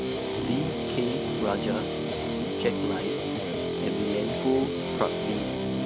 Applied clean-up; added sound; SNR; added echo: none; Guitar; -3 dB; none.